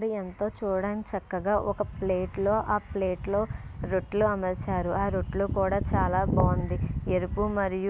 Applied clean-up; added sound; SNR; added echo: none; none; none; none.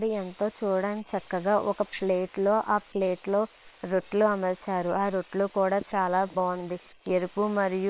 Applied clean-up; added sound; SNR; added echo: neural separator model SepFormer WHAM!.